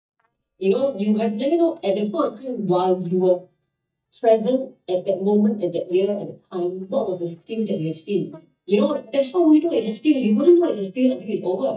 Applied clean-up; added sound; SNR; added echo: neural mask model DeepFilterNet 3.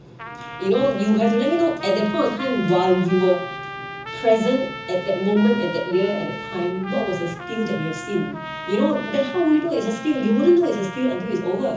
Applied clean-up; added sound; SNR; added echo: none; Trumpet; 12 dB; reverberation time 0.6 s.